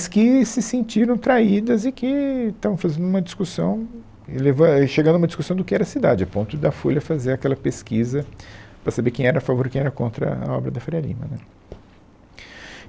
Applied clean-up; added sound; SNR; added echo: none; none; none; none.